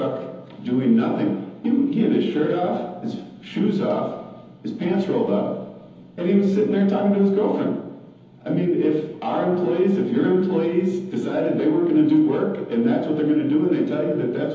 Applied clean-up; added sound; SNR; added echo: none; none; none; reverberation time 1.3 s.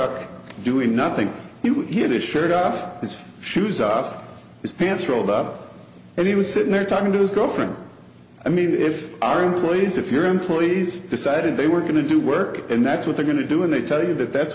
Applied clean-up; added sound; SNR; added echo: none; none; none; none.